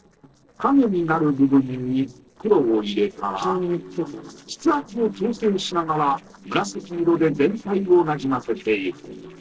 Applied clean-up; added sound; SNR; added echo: neural separator model SepFormer DNS4.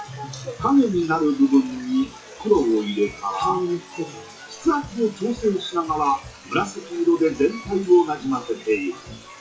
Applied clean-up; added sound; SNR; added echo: classical method WPE with log-MMSE.